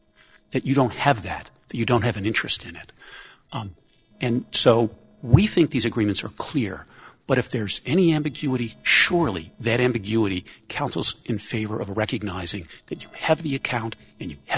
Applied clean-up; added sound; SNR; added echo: neural separator model SepFormer DNS4.